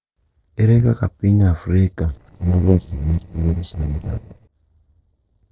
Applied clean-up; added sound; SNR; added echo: neural separator model SepFormer DNS4.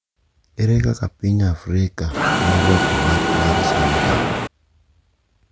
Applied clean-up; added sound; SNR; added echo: none; Mechanisms; -3 dB; none.